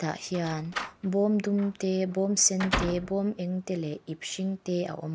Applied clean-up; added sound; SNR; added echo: none; Slam; 8 dB; none.